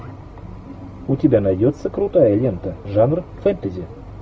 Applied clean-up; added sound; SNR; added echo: none; none; none; none.